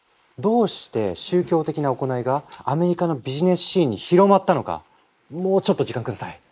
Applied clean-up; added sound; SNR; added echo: neural mask model Resemble Enhance denoiser.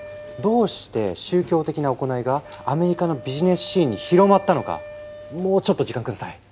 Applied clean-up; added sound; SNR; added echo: none; Wind instrument, woodwind instrument; 19 dB; none.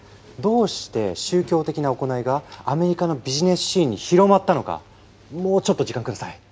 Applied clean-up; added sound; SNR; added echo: none; none; none; none.